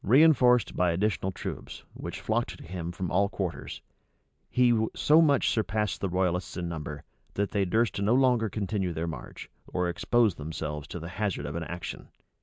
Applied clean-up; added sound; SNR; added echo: none; none; none; none.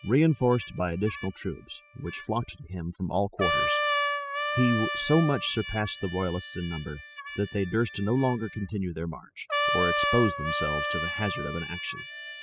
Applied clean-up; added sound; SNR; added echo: classical method spectral subtraction.